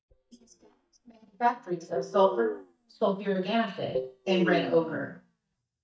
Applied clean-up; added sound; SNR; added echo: neural mask model DeepFilterNet 3.